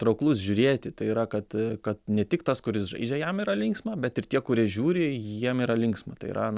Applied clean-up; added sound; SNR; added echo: none; none; none; none.